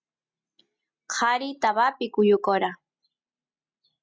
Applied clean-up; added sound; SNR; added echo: none; none; none; none.